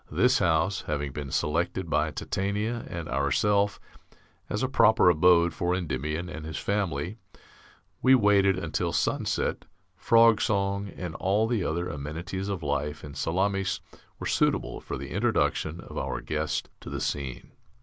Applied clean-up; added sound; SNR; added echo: none; none; none; none.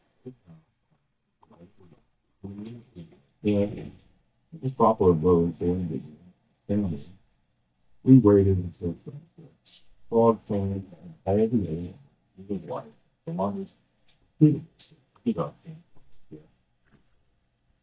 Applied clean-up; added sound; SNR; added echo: neural mask model DeepFilterNet 3.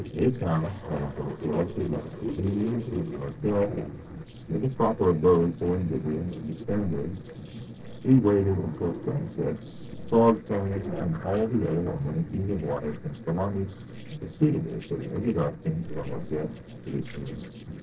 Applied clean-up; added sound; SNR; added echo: neural separator model SepFormer DNS4.